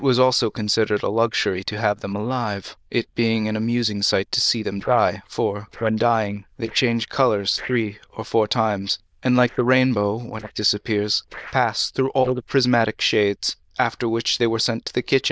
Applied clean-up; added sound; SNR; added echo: neural diffusion model UNIVERSE++.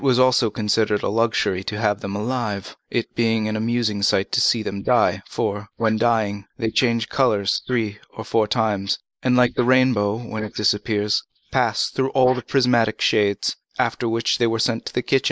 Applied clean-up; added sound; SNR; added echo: neural mask model Resemble Enhance denoiser.